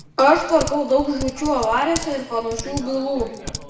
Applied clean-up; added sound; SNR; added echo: none; Typing; 12 dB; reverberation time 1.2 s.